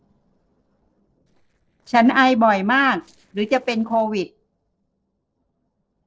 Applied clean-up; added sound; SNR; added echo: neural separator model SepFormer DNS4.